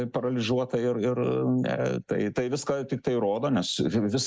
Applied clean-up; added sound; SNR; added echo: neural mask model Resemble Enhance denoiser.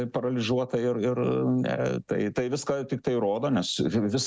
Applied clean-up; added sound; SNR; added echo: none; none; none; none.